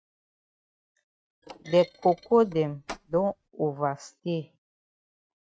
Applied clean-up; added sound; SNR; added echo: neural mask model RNNoise.